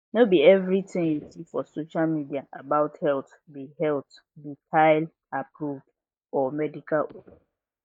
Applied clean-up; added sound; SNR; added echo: neural mask model DeepFilterNet 3.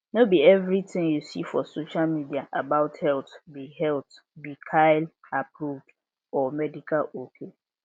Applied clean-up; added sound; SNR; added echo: none; none; none; none.